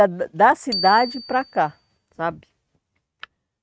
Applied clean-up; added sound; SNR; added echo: neural mask model RNNoise.